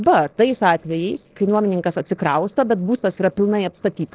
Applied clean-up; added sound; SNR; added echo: neural separator model SepFormer DNS4.